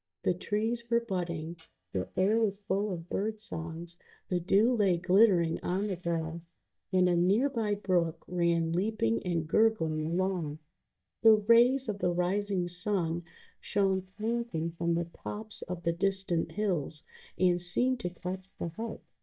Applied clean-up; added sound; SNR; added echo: neural mask model DeepFilterNet 3.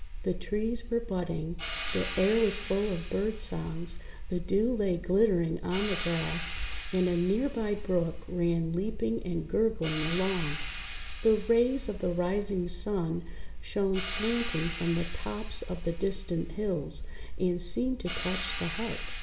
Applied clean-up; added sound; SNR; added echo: none; Hi-hat; 13 dB; reverberation time 0.9 s.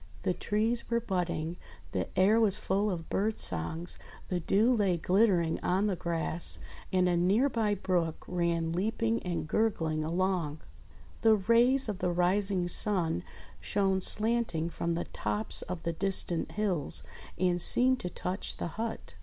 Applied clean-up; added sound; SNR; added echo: none; none; none; none.